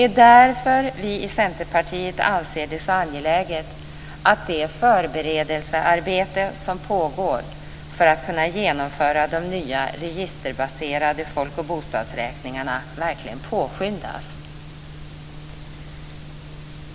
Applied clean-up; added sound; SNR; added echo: none; none; none; none.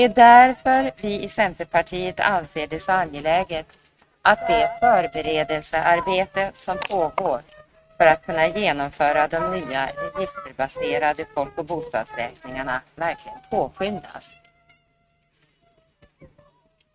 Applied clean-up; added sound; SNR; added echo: neural mask model RNNoise.